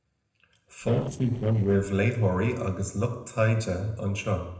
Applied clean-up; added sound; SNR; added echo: neural separator model SepFormer DNS4.